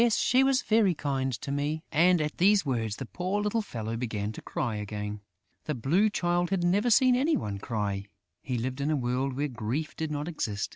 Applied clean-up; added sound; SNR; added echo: none; none; none; none.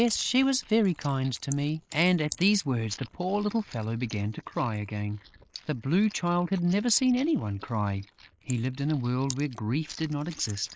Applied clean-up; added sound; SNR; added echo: neural mask model Resemble Enhance denoiser.